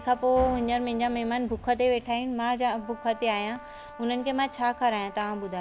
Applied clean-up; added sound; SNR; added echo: none; Brass instrument; 19 dB; none.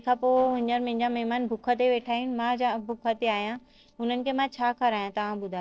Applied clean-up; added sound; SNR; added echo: neural separator model SepFormer DNS4.